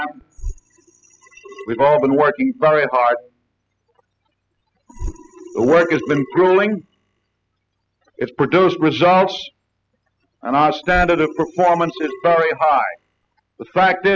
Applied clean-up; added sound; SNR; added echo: classical method spectral subtraction.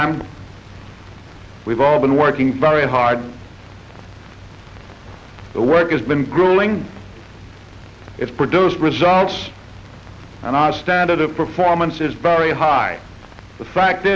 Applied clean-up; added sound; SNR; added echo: none; none; none; none.